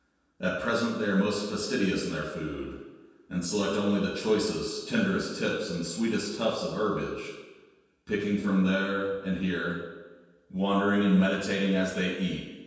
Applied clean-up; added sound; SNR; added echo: none; none; none; reverberation time 1.2 s.